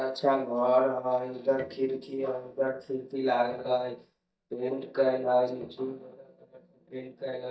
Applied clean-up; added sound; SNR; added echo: neural mask model DeepFilterNet 3.